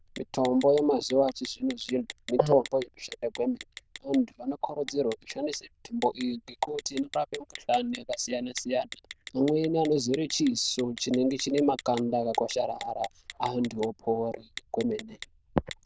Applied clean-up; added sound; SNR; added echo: neural diffusion model UNIVERSE++.